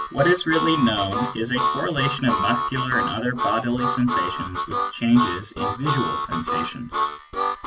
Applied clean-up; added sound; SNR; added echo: none; Harmonica; 2 dB; none.